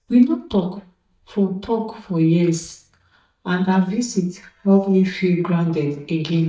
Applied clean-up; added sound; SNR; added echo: neural mask model DeepFilterNet 3.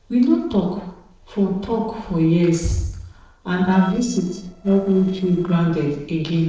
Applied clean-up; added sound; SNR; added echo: neural separator model SepFormer DNS4.